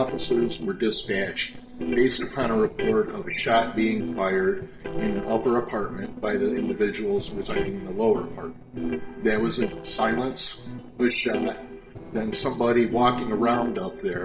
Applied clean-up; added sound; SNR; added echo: neural separator model SepFormer DNS4.